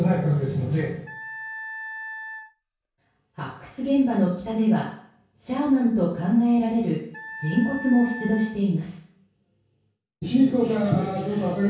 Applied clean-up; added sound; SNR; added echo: none; Wind instrument, woodwind instrument; 14 dB; reverberation time 0.6 s.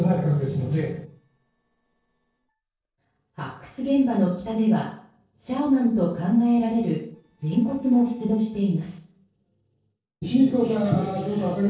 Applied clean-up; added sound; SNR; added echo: neural separator model SepFormer DNS4.